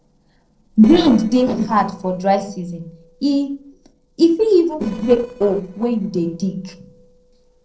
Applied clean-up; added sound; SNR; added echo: neural separator model SepFormer DNS4.